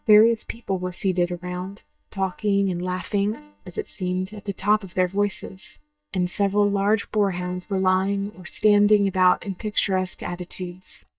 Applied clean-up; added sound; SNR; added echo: neural mask model DeepFilterNet 3.